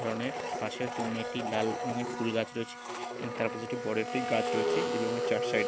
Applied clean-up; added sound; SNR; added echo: none; Domestic sounds, home sounds; 0 dB; none.